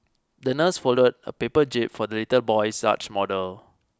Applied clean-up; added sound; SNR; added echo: none; none; none; none.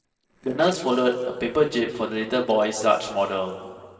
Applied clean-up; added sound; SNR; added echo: neural separator model SepFormer DNS4.